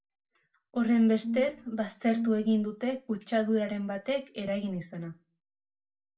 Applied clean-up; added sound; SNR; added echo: none; Brass instrument; 6 dB; reverberation time 0.2 s.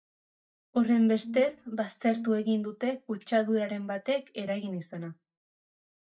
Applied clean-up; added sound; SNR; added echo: neural mask model DeepFilterNet 3.